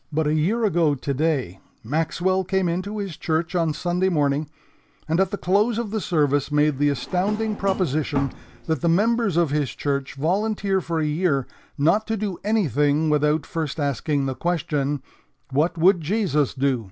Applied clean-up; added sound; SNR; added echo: none; Drawer open or close; 12 dB; none.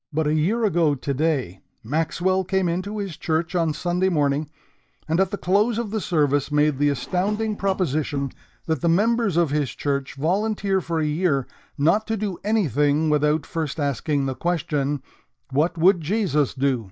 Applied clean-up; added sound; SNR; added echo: neural mask model DeepFilterNet 3.